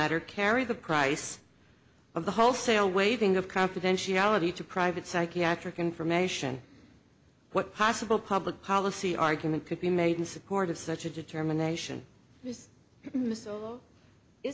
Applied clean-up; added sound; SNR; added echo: none; none; none; none.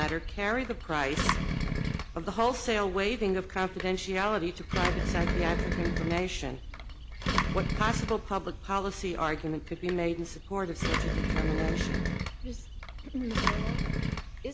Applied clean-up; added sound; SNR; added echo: none; Engine; 0 dB; none.